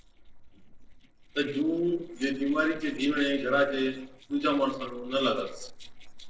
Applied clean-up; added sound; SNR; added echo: neural separator model SepFormer DNS4.